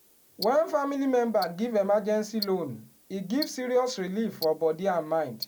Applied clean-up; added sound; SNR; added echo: none; Tick-tock; 16 dB; none.